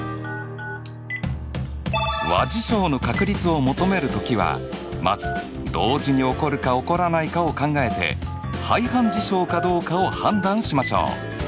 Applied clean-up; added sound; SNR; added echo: none; Telephone; 14 dB; none.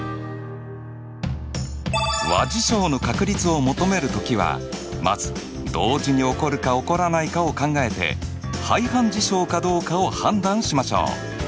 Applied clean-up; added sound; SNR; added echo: none; none; none; none.